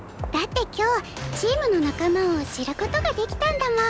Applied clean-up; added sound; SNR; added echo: none; Sliding door; 17 dB; none.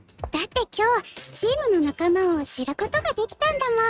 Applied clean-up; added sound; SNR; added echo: neural mask model RNNoise.